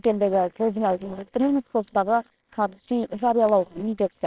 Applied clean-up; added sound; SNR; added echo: neural separator model SepFormer WHAMR!.